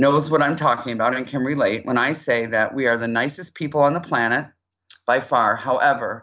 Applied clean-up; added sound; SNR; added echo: none; none; none; none.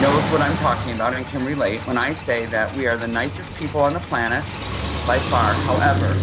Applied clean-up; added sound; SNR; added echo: none; Car; 3 dB; none.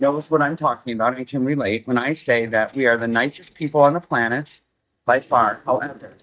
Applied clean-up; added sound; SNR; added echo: neural mask model DeepFilterNet 3.